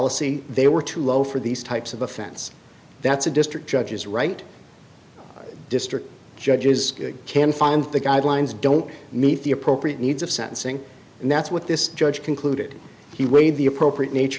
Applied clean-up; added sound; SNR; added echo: none; none; none; none.